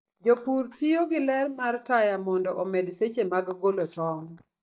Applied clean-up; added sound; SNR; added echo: neural mask model DeepFilterNet 3.